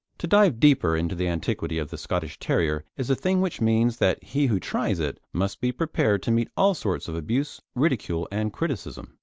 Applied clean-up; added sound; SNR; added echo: none; none; none; none.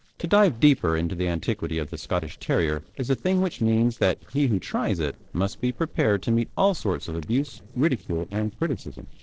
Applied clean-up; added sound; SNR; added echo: neural separator model SepFormer DNS4.